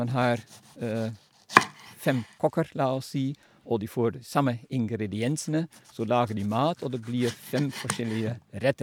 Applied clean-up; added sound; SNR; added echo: none; Domestic sounds, home sounds; 7 dB; none.